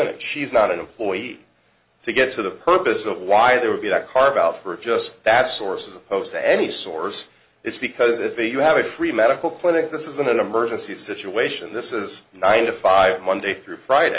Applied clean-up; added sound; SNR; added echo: none; none; none; none.